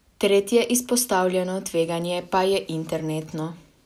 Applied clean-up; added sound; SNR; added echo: none; none; none; none.